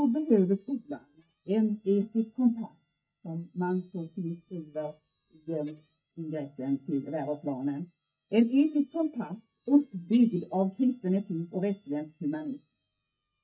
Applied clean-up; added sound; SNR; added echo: neural mask model DeepFilterNet 3.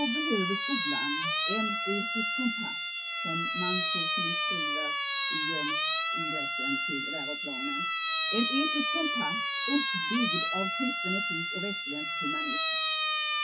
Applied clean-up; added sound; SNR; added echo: classical method WPE with log-MMSE.